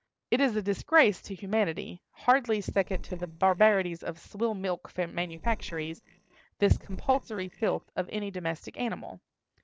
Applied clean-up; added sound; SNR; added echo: neural separator model SepFormer DNS4.